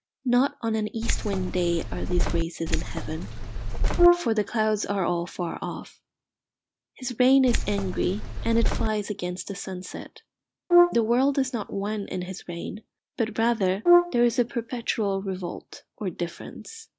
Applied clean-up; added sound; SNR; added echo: none; Brass instrument + Keys jangling; -3 dB; none.